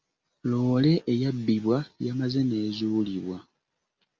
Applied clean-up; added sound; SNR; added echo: none; none; none; none.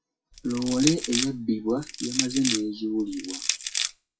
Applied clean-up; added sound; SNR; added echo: classical method WPE with log-MMSE.